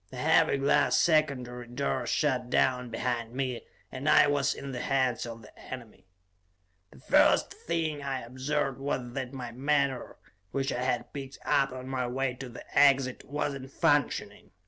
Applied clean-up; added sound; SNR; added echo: none; none; none; none.